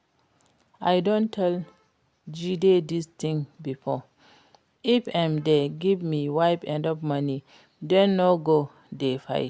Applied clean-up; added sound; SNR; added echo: none; none; none; none.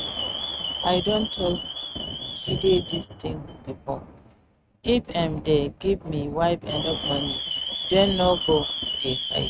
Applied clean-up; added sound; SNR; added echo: neural mask model RNNoise.